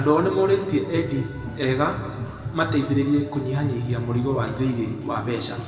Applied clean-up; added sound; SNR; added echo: none; none; none; reverberation time 2.0 s.